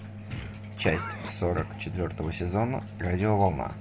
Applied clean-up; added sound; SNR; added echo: none; Cough; 13 dB; none.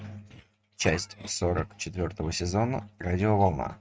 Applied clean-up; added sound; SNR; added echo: neural mask model RNNoise.